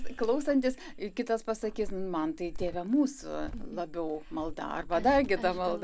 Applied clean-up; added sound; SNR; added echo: none; Cricket; 8 dB; none.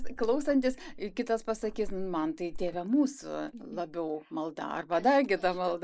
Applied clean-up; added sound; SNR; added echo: neural mask model Resemble Enhance denoiser.